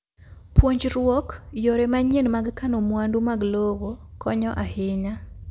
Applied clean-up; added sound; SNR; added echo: none; none; none; none.